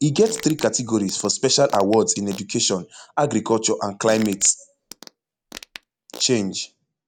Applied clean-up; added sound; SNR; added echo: none; Fart; 19 dB; none.